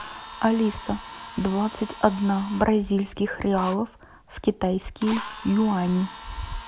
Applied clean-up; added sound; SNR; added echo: none; Drill; 14 dB; none.